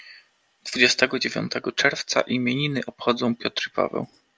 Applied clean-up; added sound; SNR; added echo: none; none; none; none.